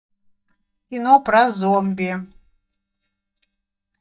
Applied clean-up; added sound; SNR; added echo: neural mask model DeepFilterNet 3.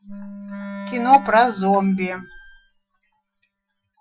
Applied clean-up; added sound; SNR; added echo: classical method Wiener filter.